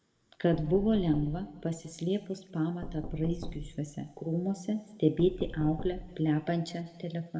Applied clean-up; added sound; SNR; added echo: none; Knock; 11 dB; reverberation time 1.0 s.